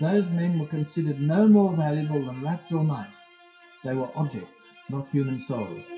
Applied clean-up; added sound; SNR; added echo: classical method WPE with log-MMSE.